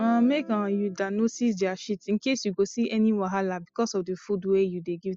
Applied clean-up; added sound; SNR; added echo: classical method spectral subtraction.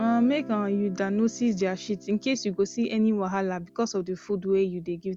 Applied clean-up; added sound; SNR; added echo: none; Guitar; 20 dB; none.